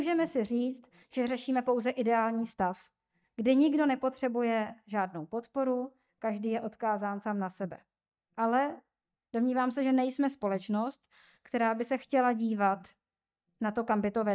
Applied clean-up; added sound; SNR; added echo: neural mask model DeepFilterNet 3.